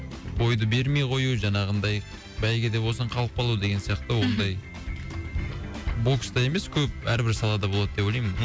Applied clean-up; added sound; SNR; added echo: none; none; none; none.